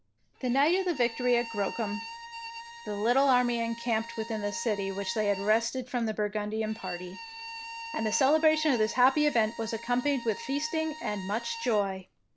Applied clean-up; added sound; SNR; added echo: none; Bowed string instrument; 14 dB; none.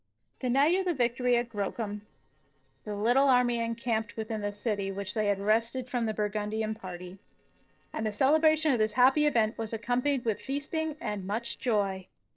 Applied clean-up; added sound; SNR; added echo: neural separator model SepFormer DNS4.